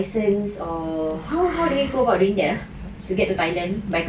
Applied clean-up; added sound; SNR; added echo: none; Rain + Fireworks; 17 dB; none.